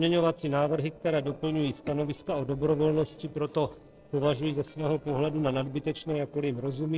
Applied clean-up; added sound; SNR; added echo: neural separator model SepFormer DNS4.